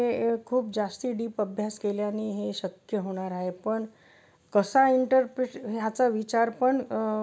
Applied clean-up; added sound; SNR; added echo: none; none; none; none.